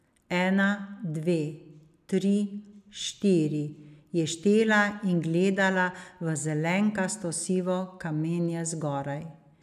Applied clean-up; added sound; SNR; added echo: none; none; none; none.